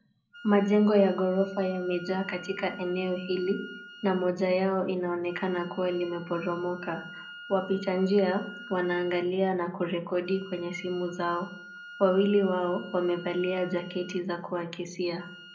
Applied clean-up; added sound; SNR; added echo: none; Wind instrument, woodwind instrument; 18 dB; reverberation time 0.5 s.